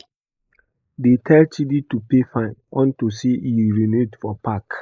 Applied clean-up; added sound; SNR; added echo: neural mask model Resemble Enhance denoiser.